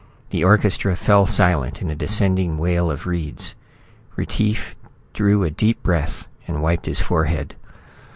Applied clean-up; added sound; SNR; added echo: none; none; none; none.